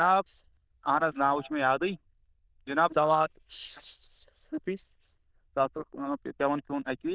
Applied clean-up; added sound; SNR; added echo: neural diffusion model UNIVERSE++.